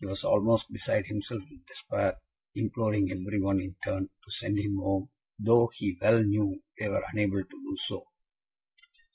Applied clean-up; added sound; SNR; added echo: none; none; none; none.